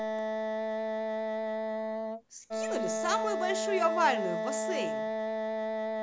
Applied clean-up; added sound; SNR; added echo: none; Wind instrument, woodwind instrument; -2 dB; none.